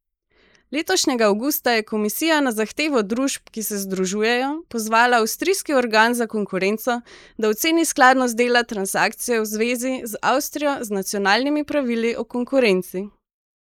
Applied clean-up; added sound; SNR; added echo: neural mask model Resemble Enhance denoiser.